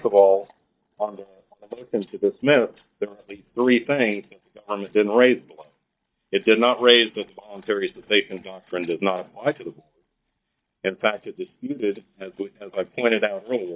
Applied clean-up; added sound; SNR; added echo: neural mask model DeepFilterNet 3.